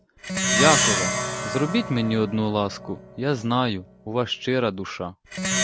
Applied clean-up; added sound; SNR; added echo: none; Plucked string instrument; 2 dB; none.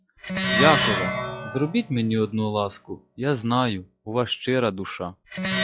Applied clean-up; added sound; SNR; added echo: classical method log-MMSE.